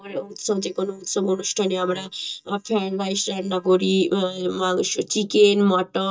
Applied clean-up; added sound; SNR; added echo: neural mask model DeepFilterNet 3.